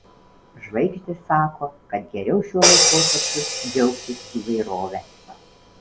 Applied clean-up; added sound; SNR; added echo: none; Crash cymbal; -1 dB; none.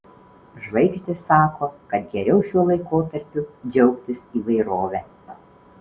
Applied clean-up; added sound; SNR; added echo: none; none; none; none.